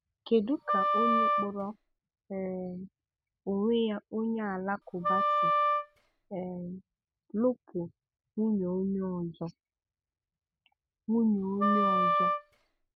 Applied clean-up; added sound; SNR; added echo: none; Wind instrument, woodwind instrument; -4 dB; none.